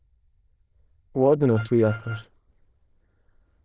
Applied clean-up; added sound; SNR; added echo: neural diffusion model UNIVERSE++.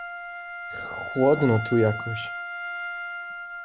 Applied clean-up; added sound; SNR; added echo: none; Wind instrument, woodwind instrument; 7 dB; none.